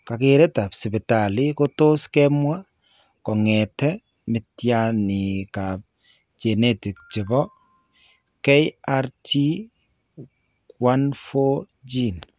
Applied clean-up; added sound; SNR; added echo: none; none; none; none.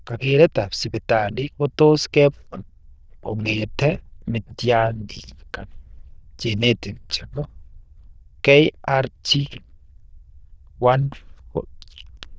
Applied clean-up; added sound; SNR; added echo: neural diffusion model UNIVERSE++.